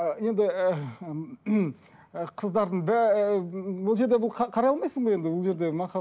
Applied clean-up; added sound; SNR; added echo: none; none; none; none.